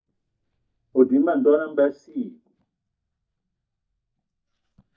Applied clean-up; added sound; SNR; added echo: neural mask model DeepFilterNet 3.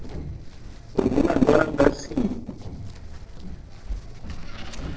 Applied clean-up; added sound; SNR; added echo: neural separator model SepFormer DNS4.